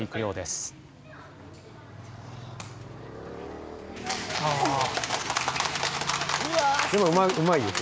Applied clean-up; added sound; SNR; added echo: none; Motorcycle; 15 dB; none.